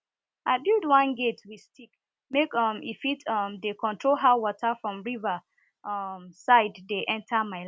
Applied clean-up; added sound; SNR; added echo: none; none; none; none.